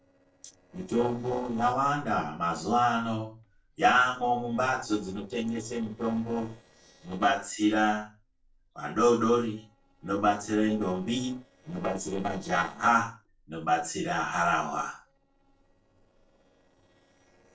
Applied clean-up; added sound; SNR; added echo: neural separator model SepFormer DNS4.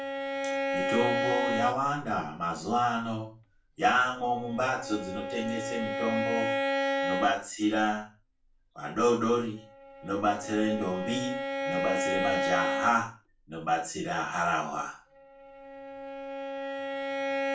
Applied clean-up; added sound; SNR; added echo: none; Bowed string instrument; 3 dB; reverberation time 0.3 s.